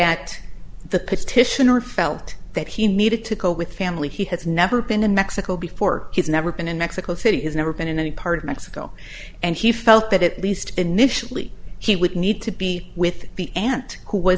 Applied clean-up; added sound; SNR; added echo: none; none; none; none.